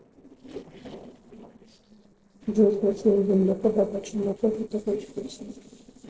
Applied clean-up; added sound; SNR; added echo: neural separator model SepFormer DNS4.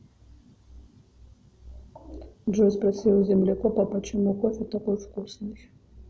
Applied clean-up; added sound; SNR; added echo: none; none; none; none.